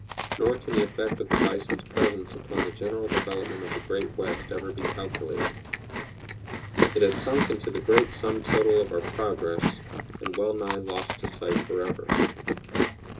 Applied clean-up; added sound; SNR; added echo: none; Chewing, mastication; 1 dB; reverberation time 0.2 s.